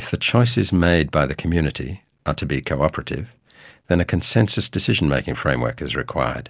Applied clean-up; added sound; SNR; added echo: none; none; none; none.